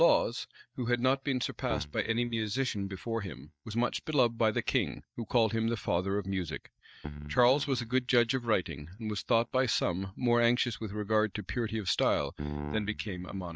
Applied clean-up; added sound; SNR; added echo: neural mask model DeepFilterNet 3.